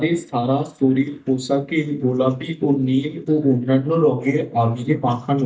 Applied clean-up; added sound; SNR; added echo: neural mask model DeepFilterNet 3.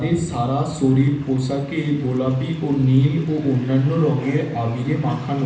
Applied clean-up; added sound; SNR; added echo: none; Train; 18 dB; reverberation time 0.8 s.